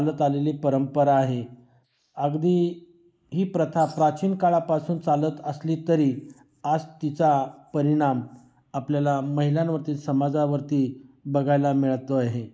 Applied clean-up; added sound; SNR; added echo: neural mask model Resemble Enhance denoiser.